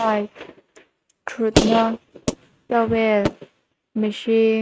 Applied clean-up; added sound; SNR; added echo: neural mask model RNNoise.